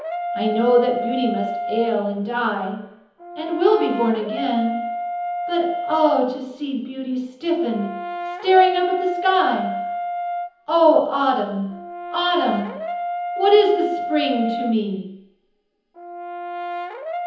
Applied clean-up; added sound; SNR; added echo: none; Brass instrument; 7 dB; reverberation time 1.3 s.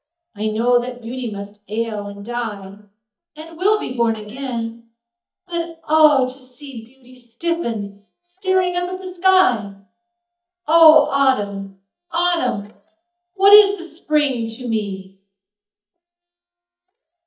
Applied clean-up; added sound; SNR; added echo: neural mask model DeepFilterNet 3.